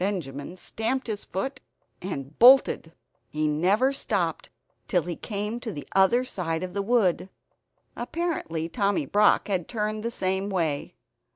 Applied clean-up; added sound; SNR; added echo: none; none; none; none.